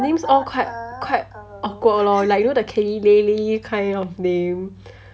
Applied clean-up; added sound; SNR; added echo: none; none; none; none.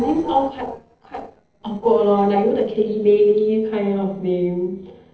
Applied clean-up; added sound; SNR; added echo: neural separator model SepFormer DNS4.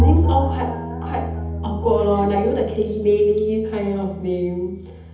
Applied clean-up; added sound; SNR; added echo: none; Bowed string instrument; 3 dB; reverberation time 1.3 s.